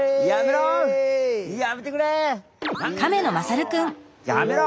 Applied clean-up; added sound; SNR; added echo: none; none; none; none.